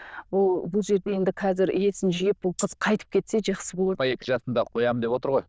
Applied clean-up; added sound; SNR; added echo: neural diffusion model UNIVERSE++.